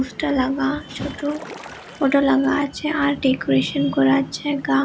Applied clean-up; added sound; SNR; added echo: none; Splash, splatter + Slam; 18 dB; none.